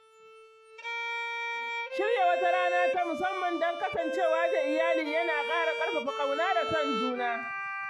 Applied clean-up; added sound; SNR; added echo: classical method log-MMSE.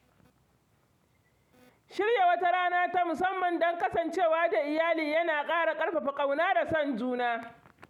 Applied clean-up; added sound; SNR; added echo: none; none; none; none.